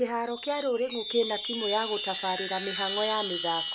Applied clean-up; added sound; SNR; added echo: none; Chime; 0 dB; none.